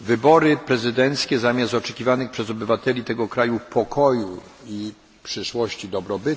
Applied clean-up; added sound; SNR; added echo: none; none; none; none.